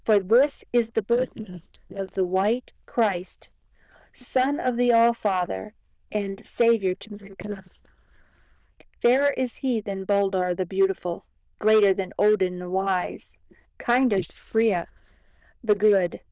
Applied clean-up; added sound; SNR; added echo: neural diffusion model UNIVERSE++.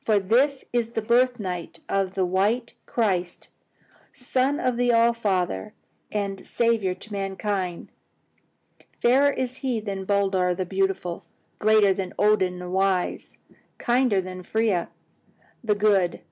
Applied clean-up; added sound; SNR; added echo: none; none; none; none.